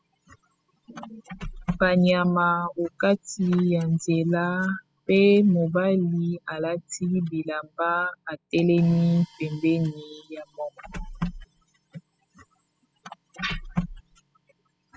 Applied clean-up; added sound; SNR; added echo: classical method spectral subtraction.